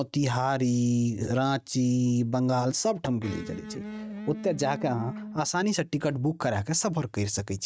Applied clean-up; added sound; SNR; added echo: neural mask model RNNoise.